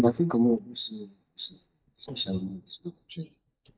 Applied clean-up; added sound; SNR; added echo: neural mask model DeepFilterNet 3.